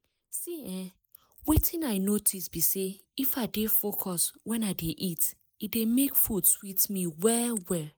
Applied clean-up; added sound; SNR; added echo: neural mask model Resemble Enhance denoiser.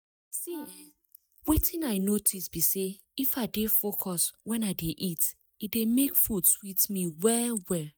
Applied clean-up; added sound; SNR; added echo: neural mask model DeepFilterNet 3.